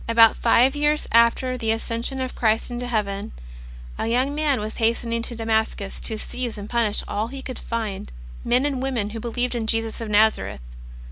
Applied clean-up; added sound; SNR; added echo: none; none; none; none.